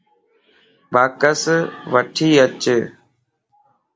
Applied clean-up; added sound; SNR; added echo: none; none; none; none.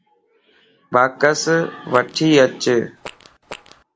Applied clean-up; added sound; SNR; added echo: none; Fart; 19 dB; none.